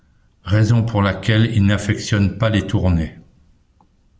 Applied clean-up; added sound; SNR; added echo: none; none; none; none.